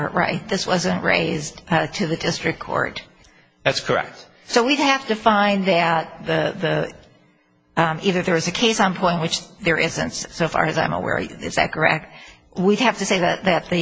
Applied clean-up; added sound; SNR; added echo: none; none; none; none.